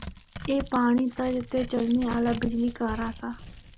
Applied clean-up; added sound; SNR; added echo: none; Keys jangling + Tearing; 13 dB; none.